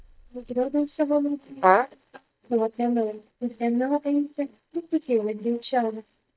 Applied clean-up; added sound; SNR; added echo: neural mask model DeepFilterNet 3.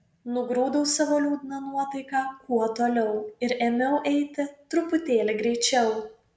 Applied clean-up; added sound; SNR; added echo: none; none; none; none.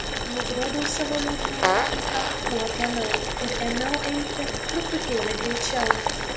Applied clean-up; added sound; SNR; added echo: none; Fart + Boiling; -3 dB; none.